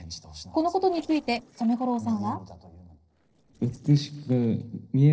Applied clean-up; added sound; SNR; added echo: neural separator model SepFormer DNS4.